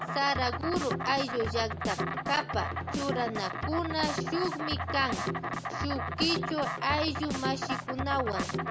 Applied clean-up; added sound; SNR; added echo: none; Insect + Drum kit; 1 dB; none.